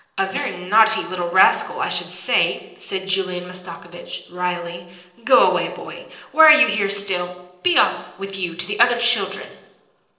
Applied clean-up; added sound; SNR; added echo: neural separator model SepFormer DNS4.